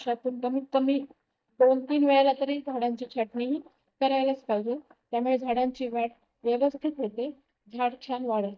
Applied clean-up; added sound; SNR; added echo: neural mask model DeepFilterNet 3.